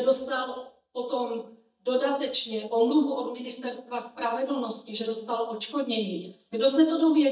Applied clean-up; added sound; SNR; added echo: neural mask model DeepFilterNet 3.